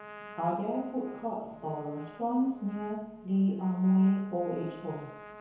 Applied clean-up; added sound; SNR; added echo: none; Trumpet; 19 dB; reverberation time 1.0 s.